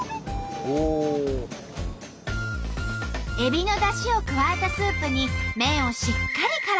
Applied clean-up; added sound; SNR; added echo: none; none; none; none.